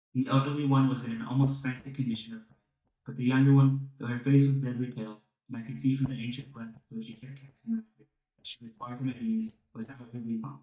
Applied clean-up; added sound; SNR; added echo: neural mask model DeepFilterNet 3.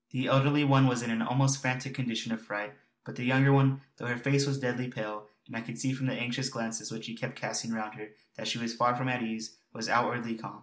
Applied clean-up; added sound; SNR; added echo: none; none; none; none.